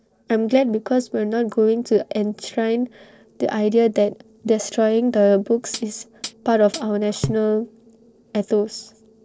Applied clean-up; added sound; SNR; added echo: neural separator model SepFormer DNS4.